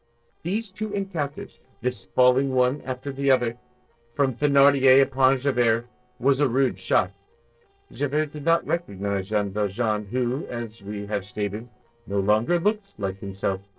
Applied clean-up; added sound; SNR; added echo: neural separator model SepFormer DNS4.